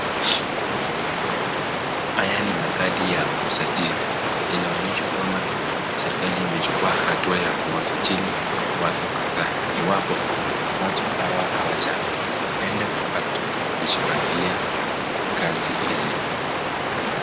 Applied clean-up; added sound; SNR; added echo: none; Water; -2 dB; none.